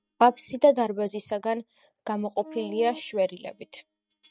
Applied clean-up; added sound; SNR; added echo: neural mask model DeepFilterNet 3.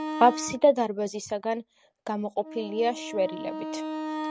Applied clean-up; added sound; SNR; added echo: none; Wind instrument, woodwind instrument; 9 dB; none.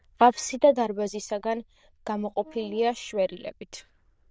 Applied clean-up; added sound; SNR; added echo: neural diffusion model UNIVERSE++.